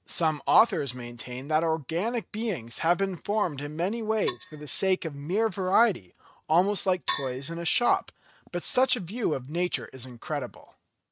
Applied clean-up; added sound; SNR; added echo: neural mask model RNNoise.